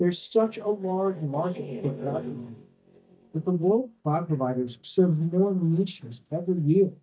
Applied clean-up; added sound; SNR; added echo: neural mask model DeepFilterNet 3.